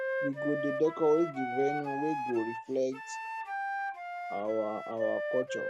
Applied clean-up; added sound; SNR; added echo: none; Wind instrument, woodwind instrument; 3 dB; none.